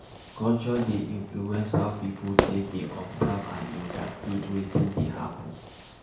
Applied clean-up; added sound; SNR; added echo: none; Fire / Fireworks; 6 dB; reverberation time 0.6 s.